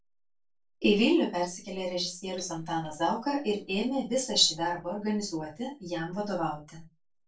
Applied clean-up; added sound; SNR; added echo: neural separator model SepFormer DNS4.